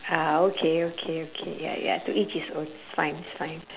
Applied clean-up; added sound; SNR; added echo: none; none; none; none.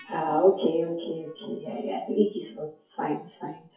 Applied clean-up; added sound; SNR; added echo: classical method WPE with log-MMSE.